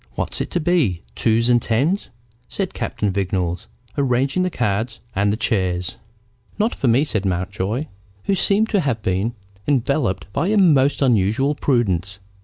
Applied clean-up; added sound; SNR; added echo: none; none; none; none.